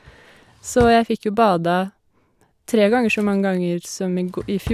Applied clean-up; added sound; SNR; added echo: none; Drawer open or close; 17 dB; none.